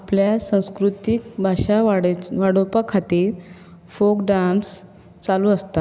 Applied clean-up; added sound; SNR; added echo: none; none; none; none.